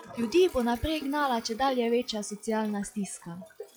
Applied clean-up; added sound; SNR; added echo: classical method log-MMSE.